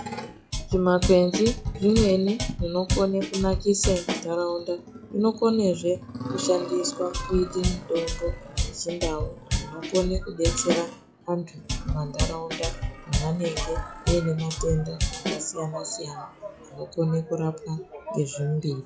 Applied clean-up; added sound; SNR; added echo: classical method log-MMSE.